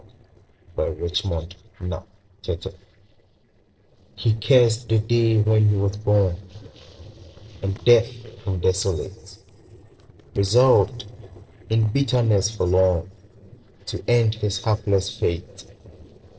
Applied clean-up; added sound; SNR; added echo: neural separator model SepFormer DNS4.